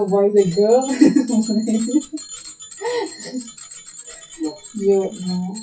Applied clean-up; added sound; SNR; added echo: classical method WPE with log-MMSE.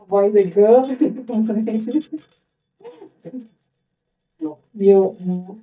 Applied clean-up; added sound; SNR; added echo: neural mask model DeepFilterNet 3.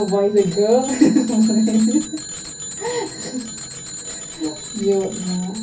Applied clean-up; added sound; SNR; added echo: none; Bicycle bell; 12 dB; reverberation time 0.3 s.